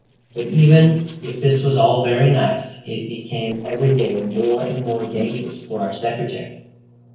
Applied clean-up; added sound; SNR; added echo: neural separator model SepFormer DNS4.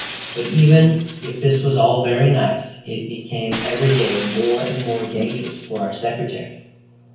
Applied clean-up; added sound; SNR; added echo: none; Shatter; 12 dB; reverberation time 0.9 s.